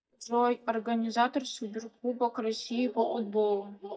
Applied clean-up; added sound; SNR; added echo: neural mask model DeepFilterNet 3.